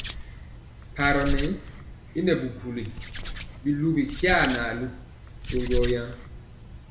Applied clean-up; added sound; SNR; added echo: none; Hands; 4 dB; reverberation time 0.7 s.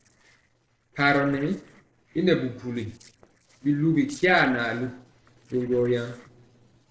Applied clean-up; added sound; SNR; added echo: neural separator model SepFormer DNS4.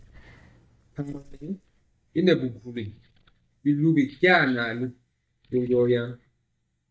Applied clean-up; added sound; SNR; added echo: neural mask model DeepFilterNet 3.